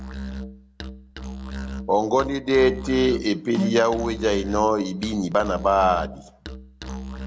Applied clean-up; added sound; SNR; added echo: none; Musical instrument; 9 dB; none.